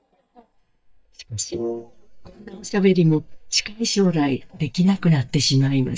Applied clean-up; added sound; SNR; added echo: neural mask model DeepFilterNet 3.